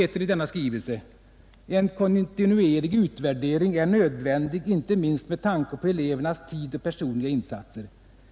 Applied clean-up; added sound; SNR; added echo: none; none; none; none.